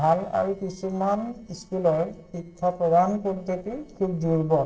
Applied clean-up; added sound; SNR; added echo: neural separator model SepFormer DNS4.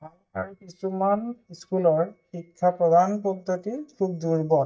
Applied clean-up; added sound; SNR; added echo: neural mask model DeepFilterNet 3.